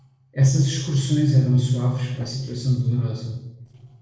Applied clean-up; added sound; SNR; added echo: neural separator model SepFormer DNS4.